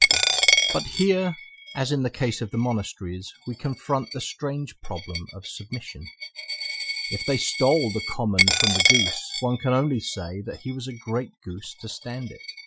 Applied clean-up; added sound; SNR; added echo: classical method Wiener filter.